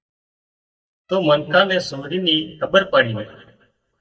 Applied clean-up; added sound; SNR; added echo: neural mask model DeepFilterNet 3.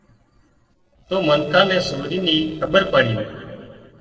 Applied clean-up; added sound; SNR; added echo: neural separator model SepFormer DNS4.